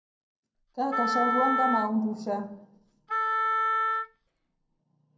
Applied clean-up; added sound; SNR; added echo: none; Wind instrument, woodwind instrument; -3 dB; reverberation time 0.6 s.